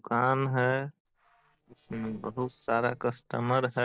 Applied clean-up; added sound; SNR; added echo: neural separator model SepFormer DNS4.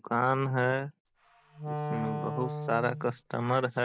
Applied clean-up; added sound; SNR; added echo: none; Wind instrument, woodwind instrument; 6 dB; none.